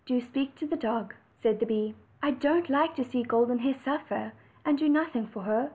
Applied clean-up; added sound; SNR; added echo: none; none; none; none.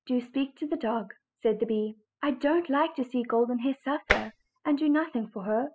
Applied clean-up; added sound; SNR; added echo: classical method spectral subtraction.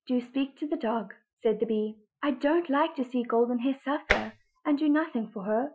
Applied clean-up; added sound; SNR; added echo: classical method Wiener filter.